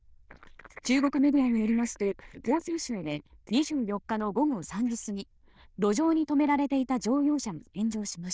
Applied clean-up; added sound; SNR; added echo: neural diffusion model UNIVERSE++.